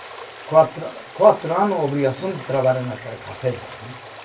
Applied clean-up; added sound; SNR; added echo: none; Stream; 17 dB; reverberation time 0.2 s.